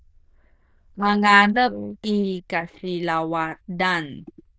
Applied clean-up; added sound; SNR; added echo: neural diffusion model UNIVERSE++.